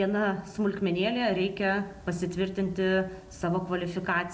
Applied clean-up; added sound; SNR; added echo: none; none; none; none.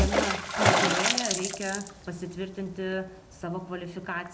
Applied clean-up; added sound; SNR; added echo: none; Water / Splash, splatter; -4 dB; none.